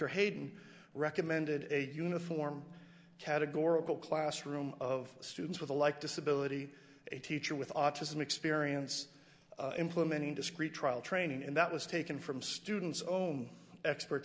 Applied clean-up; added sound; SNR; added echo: none; none; none; none.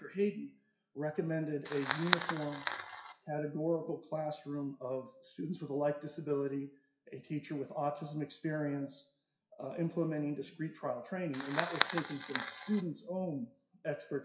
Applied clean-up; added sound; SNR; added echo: classical method WPE with log-MMSE.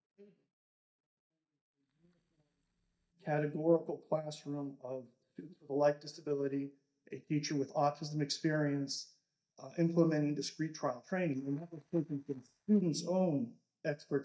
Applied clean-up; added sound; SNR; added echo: neural mask model DeepFilterNet 3.